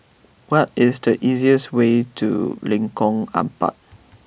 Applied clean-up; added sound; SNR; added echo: none; none; none; none.